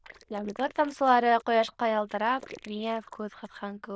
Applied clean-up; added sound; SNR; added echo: neural diffusion model UNIVERSE++.